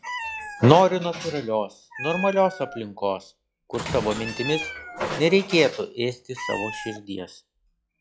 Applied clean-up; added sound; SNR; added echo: classical method log-MMSE.